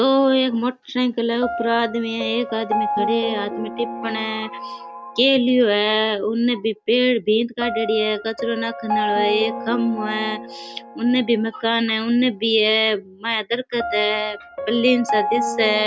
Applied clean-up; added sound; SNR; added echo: none; Piano; 8 dB; none.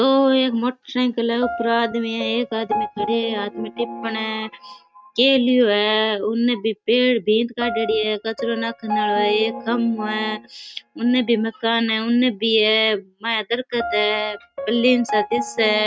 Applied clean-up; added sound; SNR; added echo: neural mask model RNNoise.